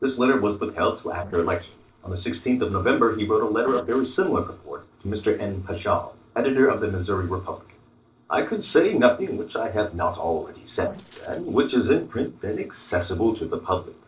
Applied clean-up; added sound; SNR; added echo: neural separator model SepFormer DNS4.